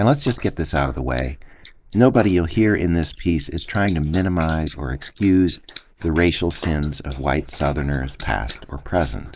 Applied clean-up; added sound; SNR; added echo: neural mask model Resemble Enhance denoiser.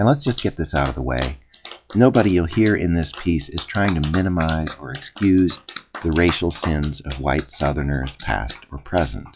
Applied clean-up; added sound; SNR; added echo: classical method log-MMSE.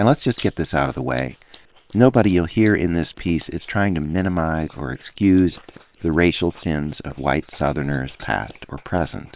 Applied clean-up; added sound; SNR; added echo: neural separator model SepFormer WHAM!.